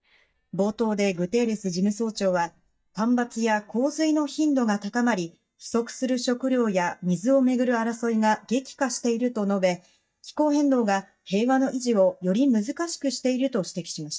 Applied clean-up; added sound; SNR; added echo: neural mask model DeepFilterNet 3.